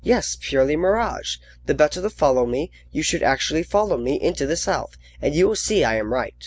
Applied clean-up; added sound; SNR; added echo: none; none; none; none.